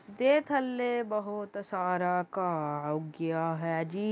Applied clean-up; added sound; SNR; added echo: none; none; none; none.